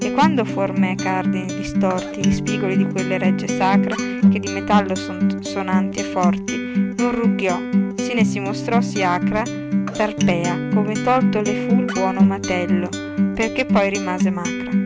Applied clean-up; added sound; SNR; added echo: none; Acoustic guitar; -3 dB; none.